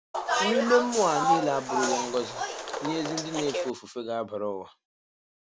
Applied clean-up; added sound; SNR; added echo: none; Bus; -1 dB; none.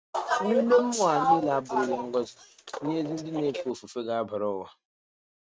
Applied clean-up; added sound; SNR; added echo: neural mask model RNNoise.